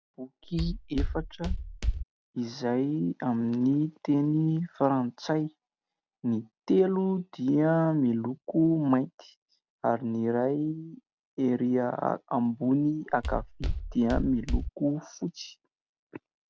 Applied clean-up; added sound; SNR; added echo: none; Walk, footsteps; 3 dB; none.